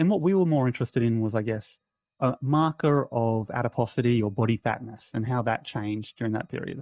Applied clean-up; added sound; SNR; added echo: neural mask model DeepFilterNet 3.